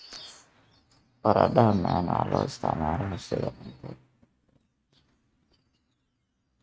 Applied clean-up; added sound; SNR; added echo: neural mask model RNNoise.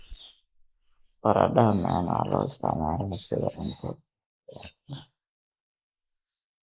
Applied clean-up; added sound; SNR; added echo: neural mask model Resemble Enhance denoiser.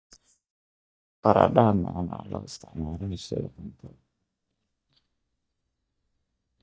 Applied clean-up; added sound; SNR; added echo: neural mask model DeepFilterNet 3.